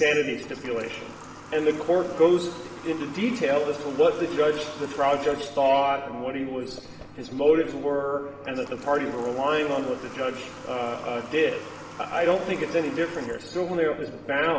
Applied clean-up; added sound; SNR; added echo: none; Water tap, faucet / Water; 17 dB; reverberation time 1.1 s.